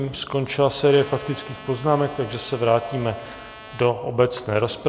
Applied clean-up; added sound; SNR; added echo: none; Trumpet; 19 dB; none.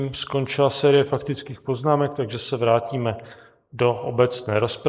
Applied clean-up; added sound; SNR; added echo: neural mask model Resemble Enhance denoiser.